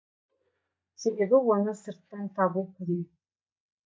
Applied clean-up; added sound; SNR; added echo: neural mask model DeepFilterNet 3.